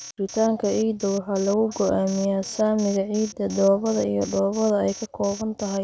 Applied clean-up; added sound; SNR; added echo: none; Alarm; 18 dB; none.